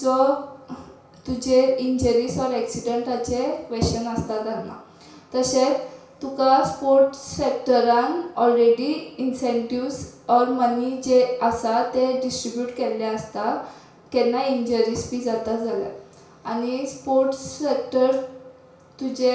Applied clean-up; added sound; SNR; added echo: none; none; none; reverberation time 0.6 s.